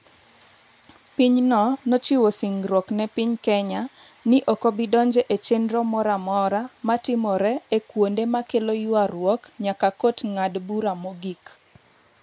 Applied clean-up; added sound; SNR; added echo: none; none; none; none.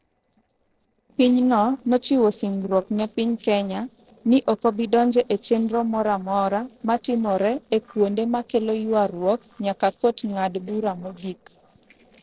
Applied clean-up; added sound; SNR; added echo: neural separator model SepFormer DNS4.